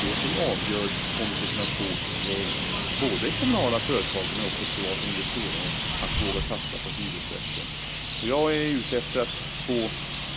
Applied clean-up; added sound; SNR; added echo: none; Traffic noise, roadway noise; 0 dB; none.